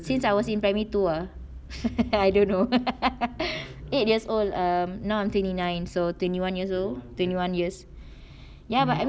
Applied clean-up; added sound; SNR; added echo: none; none; none; none.